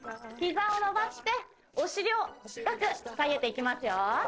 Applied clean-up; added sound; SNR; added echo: neural separator model SepFormer DNS4.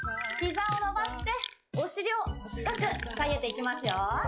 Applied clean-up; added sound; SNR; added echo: classical method log-MMSE.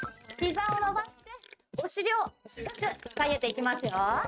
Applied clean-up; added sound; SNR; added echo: neural mask model RNNoise.